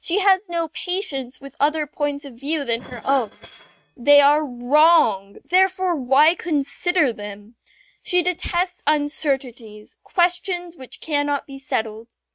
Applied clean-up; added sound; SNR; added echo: neural mask model RNNoise.